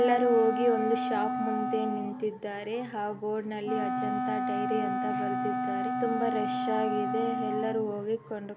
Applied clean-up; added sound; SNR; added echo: none; Wind instrument, woodwind instrument; 1 dB; none.